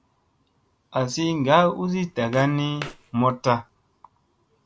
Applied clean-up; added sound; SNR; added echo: none; Walk, footsteps; 19 dB; none.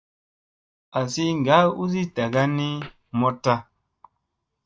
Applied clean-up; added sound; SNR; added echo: neural mask model DeepFilterNet 3.